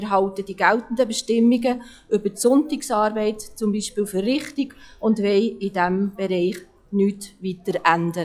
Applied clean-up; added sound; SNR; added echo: classical method log-MMSE.